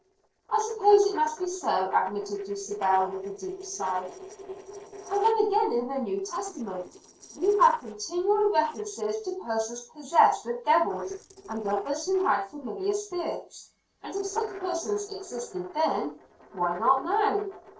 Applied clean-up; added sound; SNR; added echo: neural separator model SepFormer DNS4.